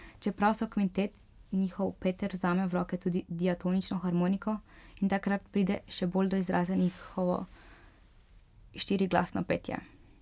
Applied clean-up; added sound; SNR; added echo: none; none; none; none.